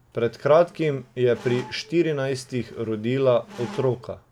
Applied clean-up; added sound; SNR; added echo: none; Squeak; 20 dB; none.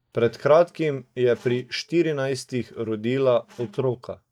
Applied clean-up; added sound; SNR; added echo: neural mask model DeepFilterNet 3.